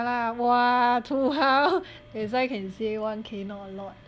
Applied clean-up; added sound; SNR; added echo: none; none; none; none.